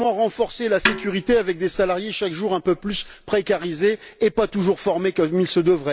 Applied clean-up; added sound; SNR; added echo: none; Snare drum; 8 dB; none.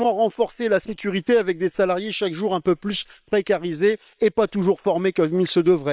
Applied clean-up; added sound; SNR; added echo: neural separator model SepFormer WHAM!.